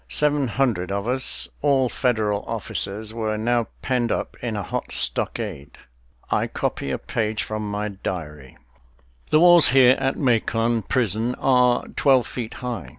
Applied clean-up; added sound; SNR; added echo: none; none; none; none.